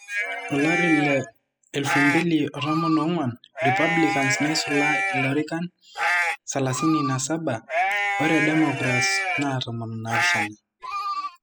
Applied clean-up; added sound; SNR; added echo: classical method spectral subtraction.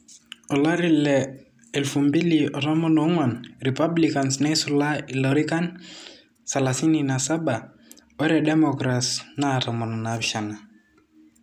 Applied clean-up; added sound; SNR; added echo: none; none; none; none.